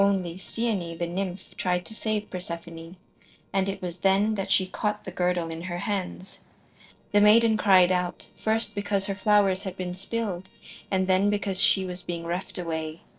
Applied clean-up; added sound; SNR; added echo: neural separator model SepFormer DNS4.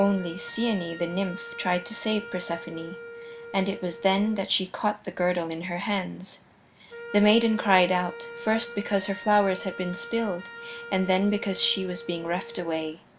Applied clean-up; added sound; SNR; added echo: none; Wind instrument, woodwind instrument; 14 dB; none.